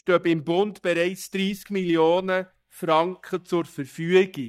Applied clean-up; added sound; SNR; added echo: neural mask model DeepFilterNet 3.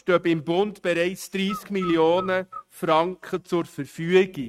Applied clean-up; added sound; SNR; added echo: neural mask model RNNoise.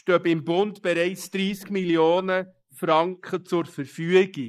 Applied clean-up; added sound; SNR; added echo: neural mask model Resemble Enhance denoiser.